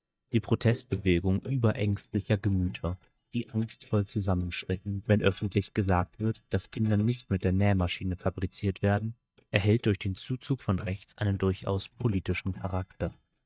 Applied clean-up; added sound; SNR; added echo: neural mask model DeepFilterNet 3.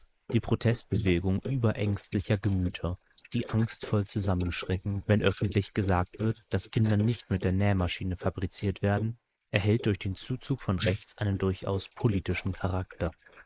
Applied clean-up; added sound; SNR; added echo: neural mask model Resemble Enhance denoiser.